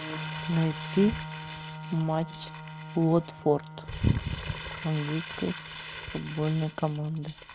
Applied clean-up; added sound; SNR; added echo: none; Organ + Crumpling, crinkling; 8 dB; none.